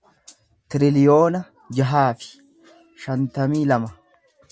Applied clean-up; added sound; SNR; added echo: none; none; none; none.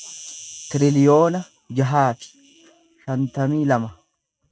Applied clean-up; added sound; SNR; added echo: neural mask model RNNoise.